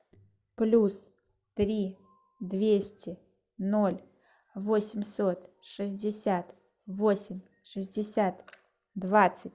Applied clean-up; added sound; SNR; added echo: none; none; none; none.